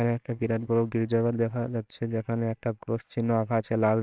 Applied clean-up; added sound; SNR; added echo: neural separator model SepFormer WHAMR!.